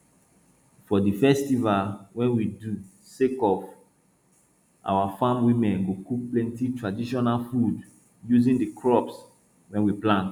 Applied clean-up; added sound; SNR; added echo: none; none; none; none.